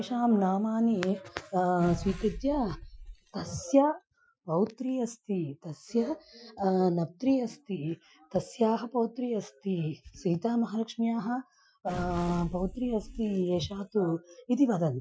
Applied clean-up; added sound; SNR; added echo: classical method Wiener filter.